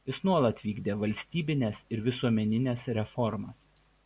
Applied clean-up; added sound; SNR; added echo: none; none; none; none.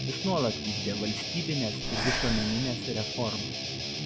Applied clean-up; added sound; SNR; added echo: none; Breathing + Guitar; 1 dB; none.